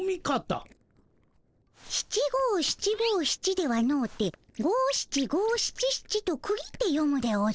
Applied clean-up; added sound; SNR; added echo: neural separator model SepFormer DNS4.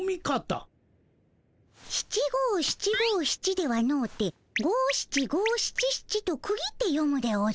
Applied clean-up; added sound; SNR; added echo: none; none; none; none.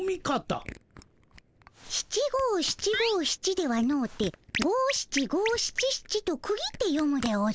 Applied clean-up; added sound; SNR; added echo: none; Camera; 19 dB; none.